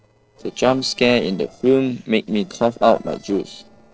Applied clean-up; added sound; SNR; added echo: neural separator model SepFormer DNS4.